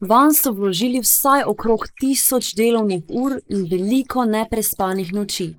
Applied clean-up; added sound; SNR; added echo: neural mask model Resemble Enhance denoiser.